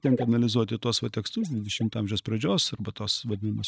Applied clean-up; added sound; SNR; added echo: neural mask model DeepFilterNet 3.